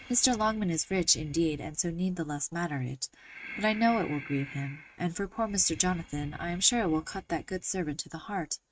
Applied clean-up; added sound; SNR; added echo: neural mask model RNNoise.